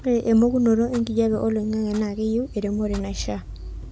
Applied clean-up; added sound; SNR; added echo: none; Clock; 13 dB; none.